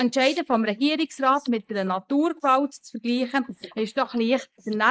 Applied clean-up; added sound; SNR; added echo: neural mask model Resemble Enhance denoiser.